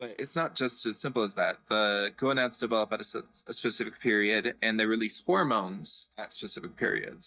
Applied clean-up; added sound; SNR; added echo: neural mask model DeepFilterNet 3.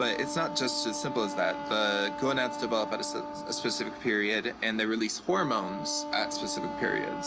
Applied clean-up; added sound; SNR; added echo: none; Wind instrument, woodwind instrument; 7 dB; none.